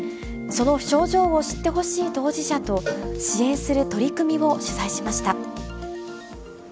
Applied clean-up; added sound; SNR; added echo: none; Cowbell; 15 dB; none.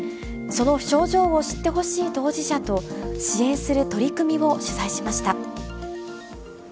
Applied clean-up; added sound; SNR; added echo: none; none; none; none.